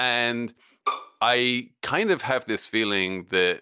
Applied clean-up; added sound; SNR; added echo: none; Bowed string instrument; 7 dB; none.